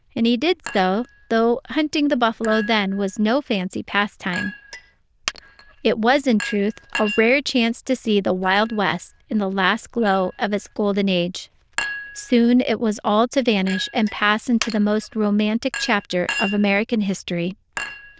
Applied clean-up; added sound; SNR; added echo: neural diffusion model UNIVERSE++.